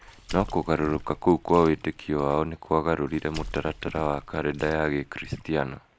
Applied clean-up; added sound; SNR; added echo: none; Water / Splash, splatter; 16 dB; none.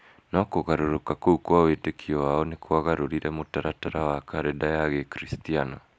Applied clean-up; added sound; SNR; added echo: none; none; none; none.